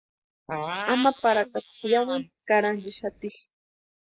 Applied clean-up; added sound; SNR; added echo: neural mask model Resemble Enhance denoiser.